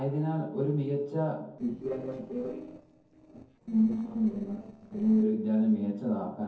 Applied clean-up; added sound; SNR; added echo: neural separator model SepFormer DNS4.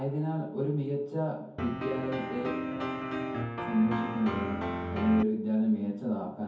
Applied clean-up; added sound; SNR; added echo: none; Piano; 3 dB; reverberation time 0.6 s.